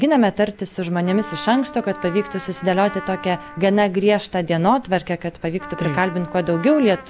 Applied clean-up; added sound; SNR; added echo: none; Trumpet; 17 dB; none.